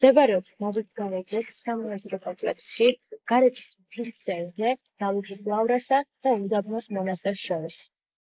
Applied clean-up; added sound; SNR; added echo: neural mask model Resemble Enhance denoiser.